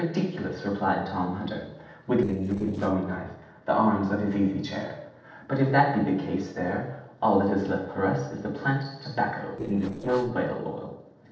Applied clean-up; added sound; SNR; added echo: neural separator model SepFormer DNS4.